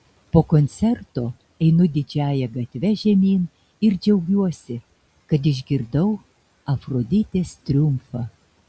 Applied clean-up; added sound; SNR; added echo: none; none; none; none.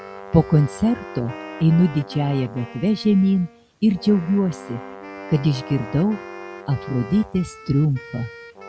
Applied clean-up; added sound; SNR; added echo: none; Brass instrument + Wind instrument, woodwind instrument; 16 dB; none.